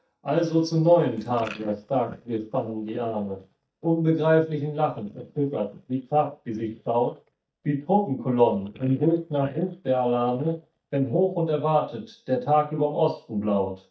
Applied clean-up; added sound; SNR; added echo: neural mask model DeepFilterNet 3.